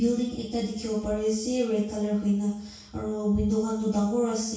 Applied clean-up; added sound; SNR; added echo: none; none; none; reverberation time 0.6 s.